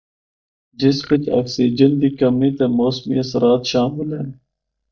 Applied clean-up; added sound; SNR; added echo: neural mask model DeepFilterNet 3.